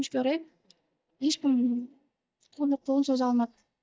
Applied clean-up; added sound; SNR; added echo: neural mask model DeepFilterNet 3.